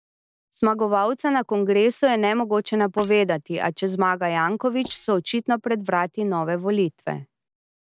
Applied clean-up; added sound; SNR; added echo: neural mask model Resemble Enhance denoiser.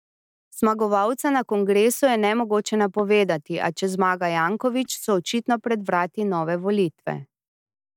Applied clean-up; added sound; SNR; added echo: neural mask model DeepFilterNet 3.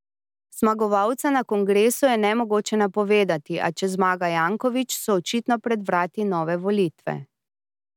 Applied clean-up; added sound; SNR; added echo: none; none; none; none.